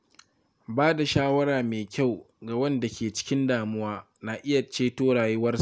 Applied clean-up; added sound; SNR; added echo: none; none; none; none.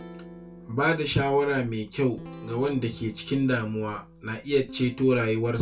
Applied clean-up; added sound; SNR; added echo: none; Guitar; 19 dB; reverberation time 0.2 s.